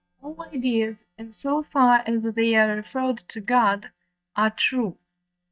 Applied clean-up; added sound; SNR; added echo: neural mask model DeepFilterNet 3.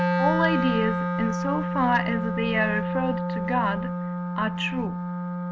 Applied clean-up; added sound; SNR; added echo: none; Wind instrument, woodwind instrument; -1 dB; none.